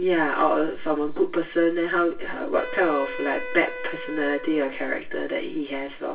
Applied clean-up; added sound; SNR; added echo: none; Wind instrument, woodwind instrument; 12 dB; reverberation time 0.2 s.